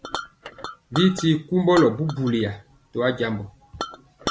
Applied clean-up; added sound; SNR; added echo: none; Chink, clink; 12 dB; none.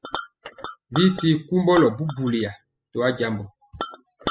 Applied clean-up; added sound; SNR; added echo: classical method spectral subtraction.